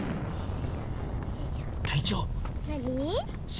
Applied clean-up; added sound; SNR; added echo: none; Explosion; -2 dB; none.